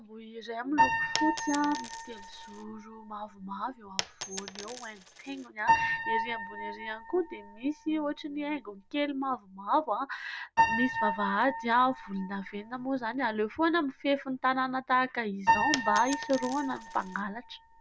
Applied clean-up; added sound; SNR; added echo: none; Piano + Coin (dropping); 2 dB; none.